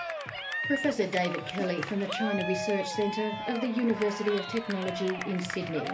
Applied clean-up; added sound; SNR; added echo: none; Cheering; 6 dB; reverberation time 0.3 s.